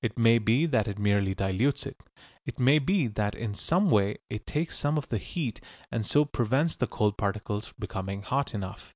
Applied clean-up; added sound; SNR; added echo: none; none; none; none.